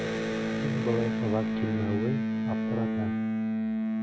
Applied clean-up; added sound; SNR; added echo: none; Electric guitar; -5 dB; none.